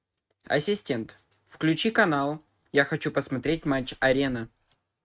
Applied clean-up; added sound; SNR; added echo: neural mask model RNNoise.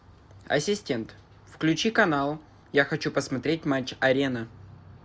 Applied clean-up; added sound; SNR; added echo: none; none; none; none.